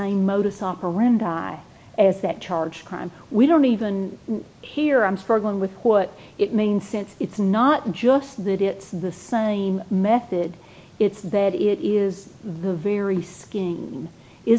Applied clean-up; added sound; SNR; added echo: none; none; none; none.